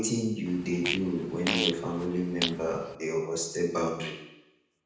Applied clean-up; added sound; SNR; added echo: none; Fart; 4 dB; reverberation time 0.9 s.